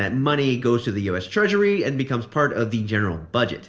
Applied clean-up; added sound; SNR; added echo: neural separator model SepFormer DNS4.